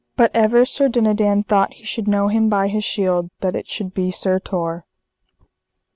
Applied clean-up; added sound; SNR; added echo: none; none; none; none.